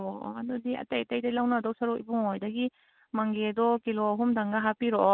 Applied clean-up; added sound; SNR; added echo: none; none; none; none.